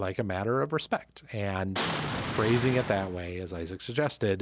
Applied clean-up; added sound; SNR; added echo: none; Boom; 3 dB; none.